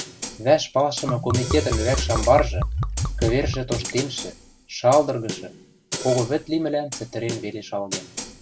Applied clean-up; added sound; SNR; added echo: none; Snare drum + Liquid; 5 dB; none.